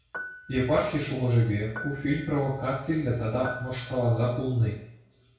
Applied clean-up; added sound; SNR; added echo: none; Piano; 16 dB; reverberation time 0.6 s.